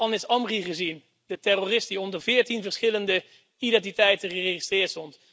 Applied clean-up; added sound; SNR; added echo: none; none; none; none.